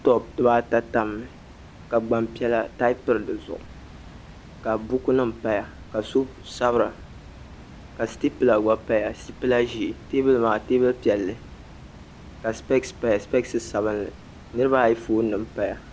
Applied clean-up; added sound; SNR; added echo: none; Water; 19 dB; none.